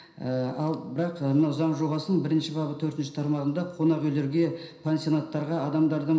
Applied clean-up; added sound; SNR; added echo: none; none; none; reverberation time 0.5 s.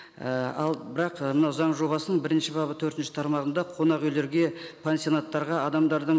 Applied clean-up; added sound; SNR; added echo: none; none; none; none.